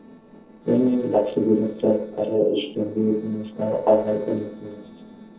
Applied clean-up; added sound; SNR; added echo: neural separator model SepFormer DNS4.